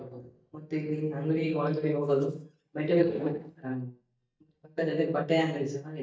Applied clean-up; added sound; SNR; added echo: neural mask model DeepFilterNet 3.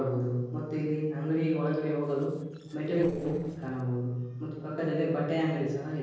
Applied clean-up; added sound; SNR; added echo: neural separator model SepFormer DNS4.